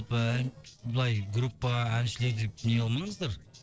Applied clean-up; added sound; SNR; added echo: neural separator model SepFormer DNS4.